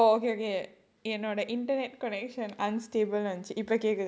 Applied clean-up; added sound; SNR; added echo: none; none; none; none.